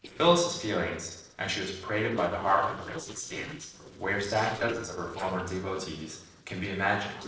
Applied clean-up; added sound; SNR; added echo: neural separator model SepFormer DNS4.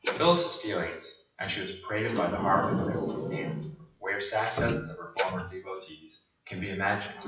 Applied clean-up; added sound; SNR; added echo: classical method WPE with log-MMSE.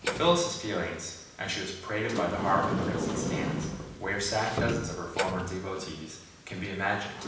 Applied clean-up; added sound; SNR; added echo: none; Sliding door; 4 dB; reverberation time 0.9 s.